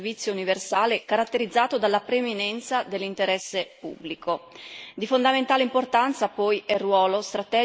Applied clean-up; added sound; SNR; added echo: neural mask model Resemble Enhance denoiser.